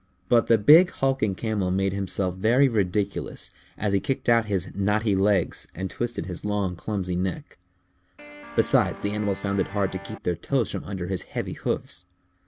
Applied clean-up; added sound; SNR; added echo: none; Guitar; 16 dB; none.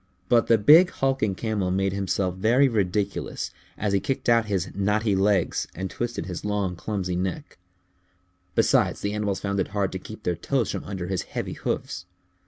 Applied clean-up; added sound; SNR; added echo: none; none; none; none.